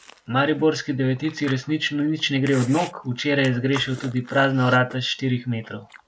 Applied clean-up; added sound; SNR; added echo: none; Chewing, mastication; 19 dB; none.